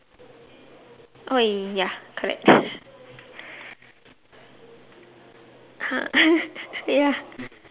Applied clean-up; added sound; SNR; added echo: none; none; none; none.